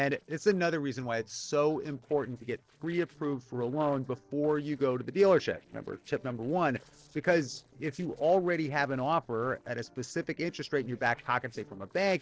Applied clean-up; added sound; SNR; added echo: neural separator model SepFormer DNS4.